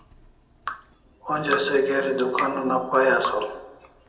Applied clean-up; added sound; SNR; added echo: none; Drip; 12 dB; reverberation time 0.8 s.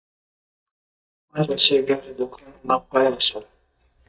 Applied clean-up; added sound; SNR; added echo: neural mask model DeepFilterNet 3.